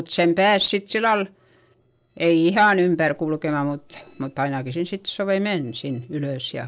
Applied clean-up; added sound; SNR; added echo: neural separator model SepFormer DNS4.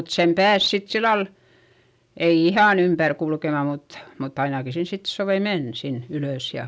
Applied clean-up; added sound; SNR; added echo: none; none; none; none.